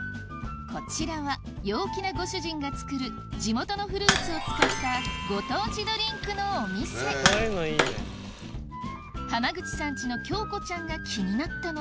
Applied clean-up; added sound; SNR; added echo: none; Tap; 0 dB; none.